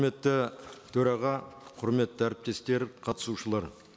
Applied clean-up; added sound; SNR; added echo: none; none; none; none.